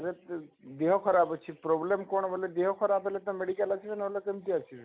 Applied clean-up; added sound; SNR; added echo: none; none; none; none.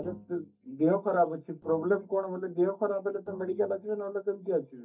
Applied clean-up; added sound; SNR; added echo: neural mask model DeepFilterNet 3.